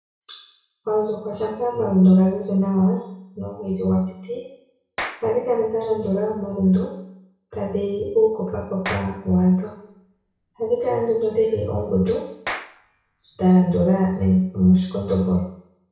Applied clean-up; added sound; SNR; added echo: none; Clapping; 15 dB; reverberation time 0.6 s.